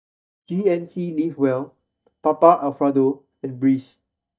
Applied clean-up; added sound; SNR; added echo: neural mask model DeepFilterNet 3.